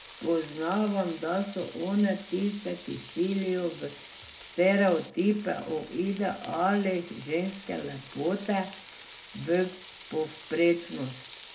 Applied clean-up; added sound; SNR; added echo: none; Frying (food); 18 dB; reverberation time 0.2 s.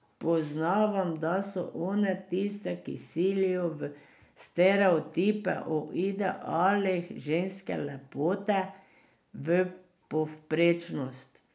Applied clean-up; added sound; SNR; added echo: none; none; none; none.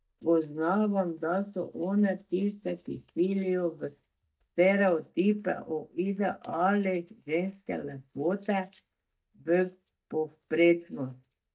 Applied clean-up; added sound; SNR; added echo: neural mask model DeepFilterNet 3.